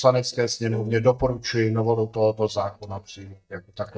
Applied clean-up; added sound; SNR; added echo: neural mask model DeepFilterNet 3.